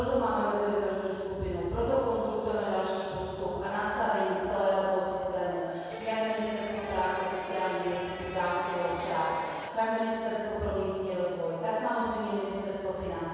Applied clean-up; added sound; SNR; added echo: none; Electric guitar; 11 dB; reverberation time 2.2 s.